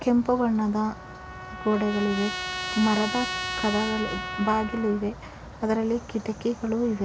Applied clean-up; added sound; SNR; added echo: none; Trumpet; 9 dB; none.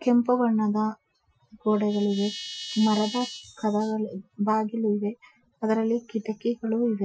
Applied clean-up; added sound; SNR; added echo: classical method Wiener filter.